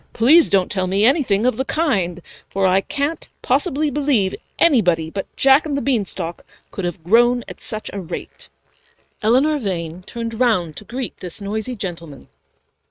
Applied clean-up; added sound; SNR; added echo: neural mask model RNNoise.